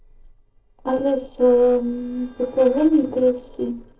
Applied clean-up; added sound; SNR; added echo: neural separator model SepFormer DNS4.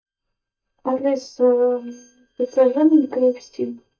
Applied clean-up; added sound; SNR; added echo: neural mask model DeepFilterNet 3.